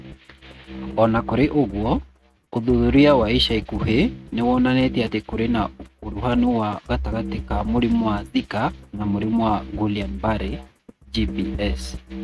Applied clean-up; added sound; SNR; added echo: neural mask model RNNoise.